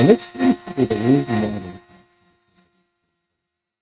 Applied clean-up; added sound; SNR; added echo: neural mask model RNNoise.